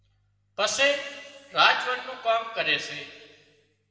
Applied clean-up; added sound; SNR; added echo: none; none; none; reverberation time 1.6 s.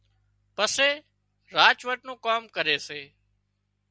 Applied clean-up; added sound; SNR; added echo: none; none; none; none.